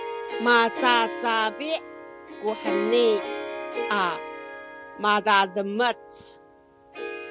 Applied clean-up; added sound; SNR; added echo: none; Harp; 8 dB; none.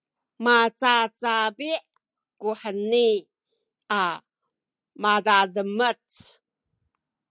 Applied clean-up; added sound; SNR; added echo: none; none; none; none.